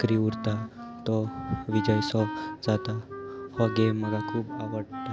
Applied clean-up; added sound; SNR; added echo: none; Wind instrument, woodwind instrument; 8 dB; none.